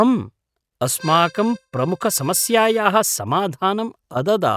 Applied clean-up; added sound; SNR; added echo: neural mask model RNNoise.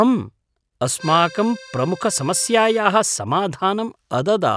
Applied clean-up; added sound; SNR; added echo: none; Accordion; 18 dB; none.